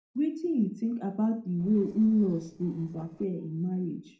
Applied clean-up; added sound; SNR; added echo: neural separator model SepFormer DNS4.